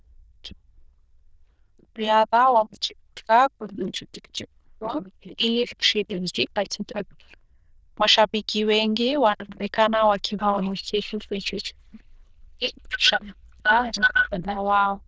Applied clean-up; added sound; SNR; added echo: neural diffusion model UNIVERSE++.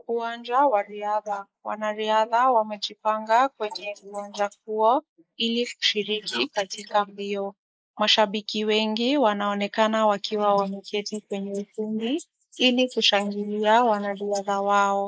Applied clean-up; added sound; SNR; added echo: neural mask model Resemble Enhance denoiser.